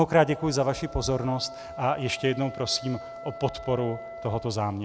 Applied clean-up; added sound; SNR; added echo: none; Wind instrument, woodwind instrument; 14 dB; none.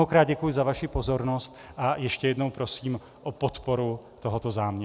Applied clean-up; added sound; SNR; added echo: none; none; none; none.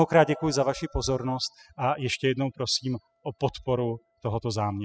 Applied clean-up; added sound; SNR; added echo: classical method spectral subtraction.